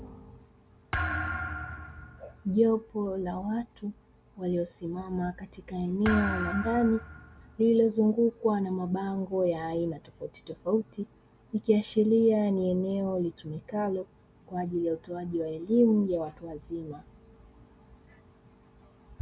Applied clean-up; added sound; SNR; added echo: none; Thump, thud; 7 dB; none.